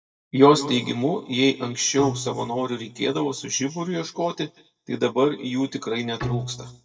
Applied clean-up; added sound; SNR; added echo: neural mask model DeepFilterNet 3.